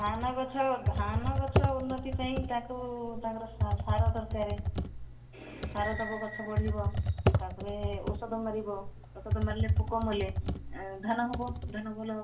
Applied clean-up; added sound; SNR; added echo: none; Computer keyboard; -2 dB; reverberation time 0.2 s.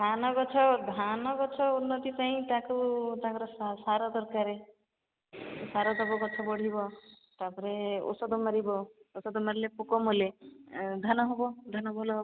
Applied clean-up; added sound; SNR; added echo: none; none; none; none.